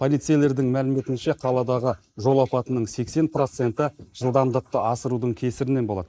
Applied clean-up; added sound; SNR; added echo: neural mask model Resemble Enhance denoiser.